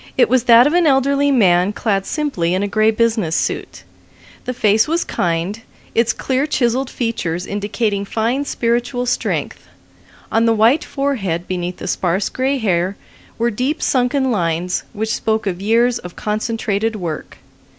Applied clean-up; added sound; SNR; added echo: none; none; none; none.